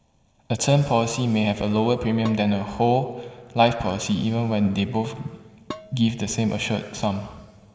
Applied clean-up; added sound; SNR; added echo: none; Dishes, pots, and pans; 18 dB; reverberation time 2.0 s.